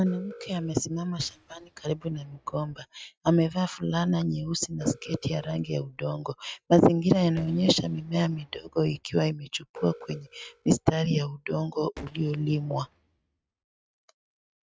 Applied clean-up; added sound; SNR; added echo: neural mask model RNNoise.